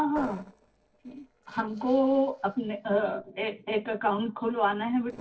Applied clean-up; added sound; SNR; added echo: neural separator model SepFormer DNS4.